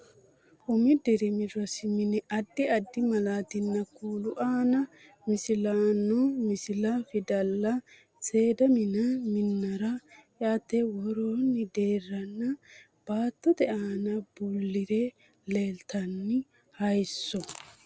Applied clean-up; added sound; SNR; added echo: none; none; none; none.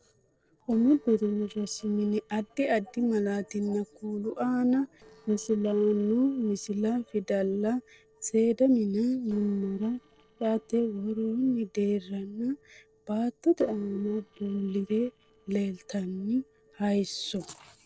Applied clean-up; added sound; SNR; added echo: neural separator model SepFormer DNS4.